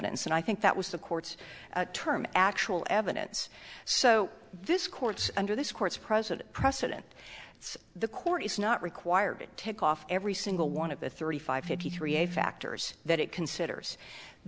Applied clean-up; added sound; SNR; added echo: none; Telephone; 9 dB; none.